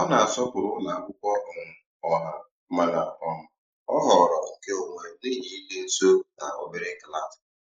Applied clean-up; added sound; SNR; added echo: neural mask model Resemble Enhance denoiser.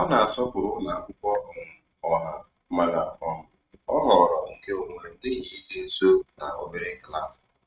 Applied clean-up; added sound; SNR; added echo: neural mask model RNNoise.